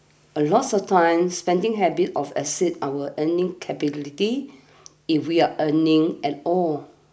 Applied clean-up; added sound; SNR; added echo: none; none; none; none.